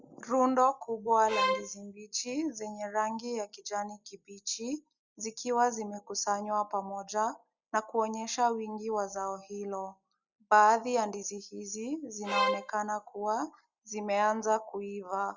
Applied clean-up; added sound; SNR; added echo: classical method log-MMSE.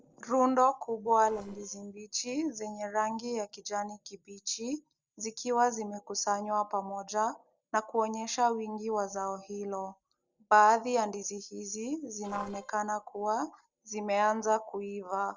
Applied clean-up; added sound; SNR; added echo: neural separator model SepFormer DNS4.